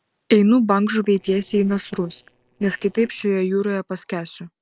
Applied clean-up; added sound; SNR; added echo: neural separator model SepFormer DNS4.